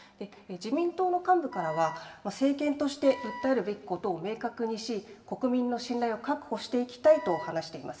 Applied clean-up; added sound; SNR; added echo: none; Wind instrument, woodwind instrument; 13 dB; reverberation time 0.9 s.